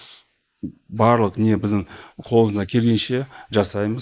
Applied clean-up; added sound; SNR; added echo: neural mask model Resemble Enhance denoiser.